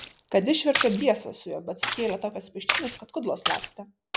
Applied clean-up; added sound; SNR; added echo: none; Splash, splatter; 1 dB; none.